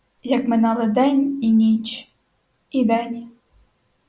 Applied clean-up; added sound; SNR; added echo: none; none; none; none.